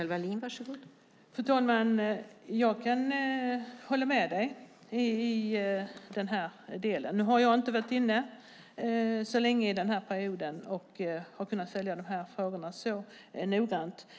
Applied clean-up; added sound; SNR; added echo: none; none; none; none.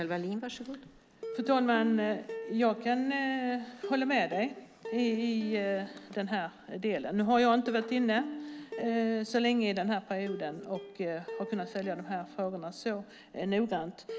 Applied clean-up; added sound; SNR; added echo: none; Plucked string instrument; 13 dB; none.